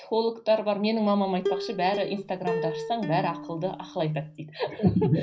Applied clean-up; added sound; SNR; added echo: none; Plucked string instrument; 8 dB; reverberation time 0.4 s.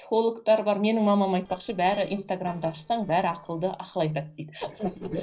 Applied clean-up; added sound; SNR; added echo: neural separator model SepFormer DNS4.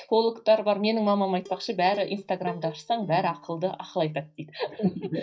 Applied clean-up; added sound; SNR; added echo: neural mask model DeepFilterNet 3.